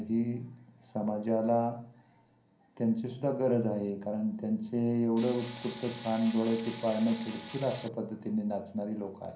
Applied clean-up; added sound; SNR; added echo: none; Tools; 12 dB; reverberation time 0.6 s.